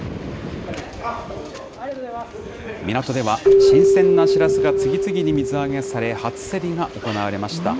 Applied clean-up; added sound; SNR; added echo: none; Keyboard (musical); -4 dB; none.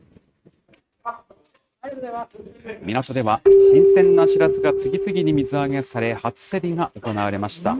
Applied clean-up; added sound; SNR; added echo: neural mask model RNNoise.